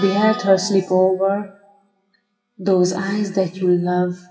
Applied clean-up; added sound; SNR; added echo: classical method WPE with log-MMSE.